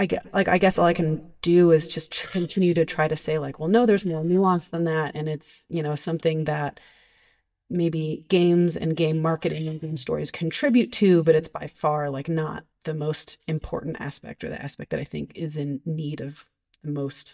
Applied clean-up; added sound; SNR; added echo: neural mask model DeepFilterNet 3.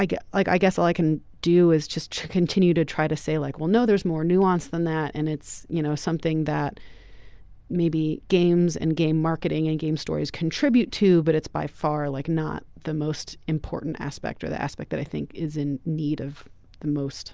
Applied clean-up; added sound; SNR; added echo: none; none; none; none.